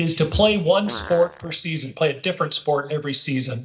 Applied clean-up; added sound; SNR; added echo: neural mask model DeepFilterNet 3.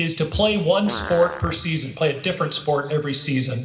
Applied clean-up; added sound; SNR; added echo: none; Fart; 12 dB; reverberation time 0.8 s.